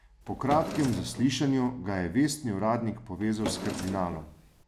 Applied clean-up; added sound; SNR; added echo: none; Drawer open or close; 9 dB; none.